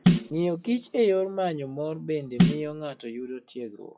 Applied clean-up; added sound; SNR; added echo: classical method WPE with log-MMSE.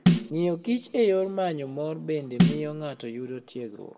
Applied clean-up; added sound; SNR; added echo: none; Snare drum; -2 dB; reverberation time 1.0 s.